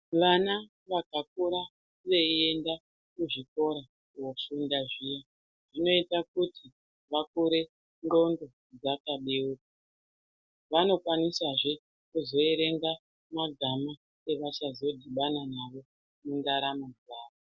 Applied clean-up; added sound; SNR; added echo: none; none; none; none.